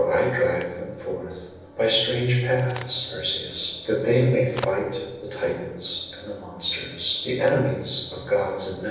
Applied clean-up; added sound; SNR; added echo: none; Crack; 20 dB; reverberation time 1.1 s.